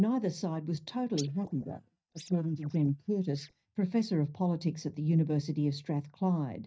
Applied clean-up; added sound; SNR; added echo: neural mask model DeepFilterNet 3.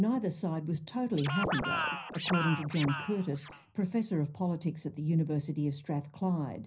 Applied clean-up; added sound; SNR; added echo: none; Scratching (performance technique); 4 dB; reverberation time 0.4 s.